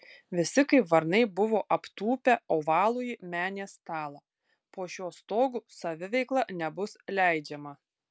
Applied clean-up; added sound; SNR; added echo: none; none; none; none.